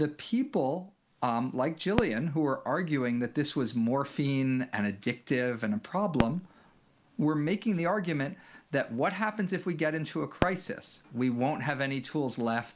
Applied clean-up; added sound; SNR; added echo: none; Fireworks; 13 dB; none.